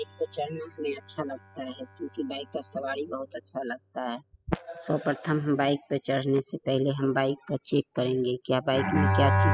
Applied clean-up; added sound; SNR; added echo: classical method spectral subtraction.